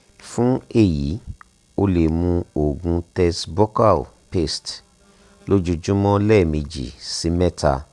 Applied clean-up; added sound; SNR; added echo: none; none; none; none.